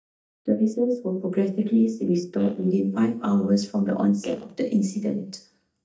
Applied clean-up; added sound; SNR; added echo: neural mask model DeepFilterNet 3.